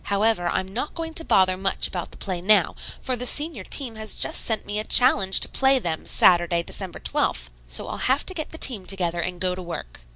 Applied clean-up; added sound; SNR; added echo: none; none; none; none.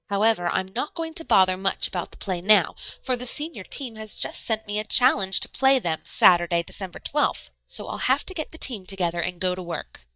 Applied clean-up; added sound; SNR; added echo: neural mask model DeepFilterNet 3.